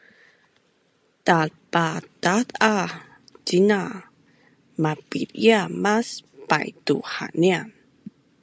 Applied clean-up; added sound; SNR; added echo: none; none; none; none.